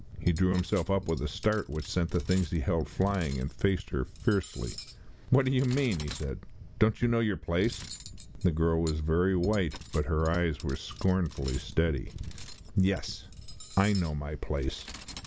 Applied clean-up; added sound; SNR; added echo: none; Cutlery, silverware; 15 dB; none.